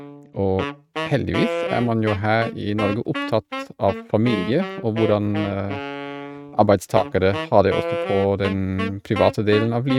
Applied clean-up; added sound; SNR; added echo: neural mask model RNNoise.